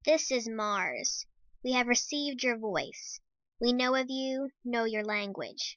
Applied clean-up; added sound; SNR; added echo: neural mask model Resemble Enhance denoiser.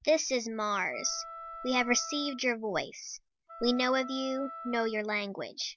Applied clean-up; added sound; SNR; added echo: none; Wind instrument, woodwind instrument; 13 dB; none.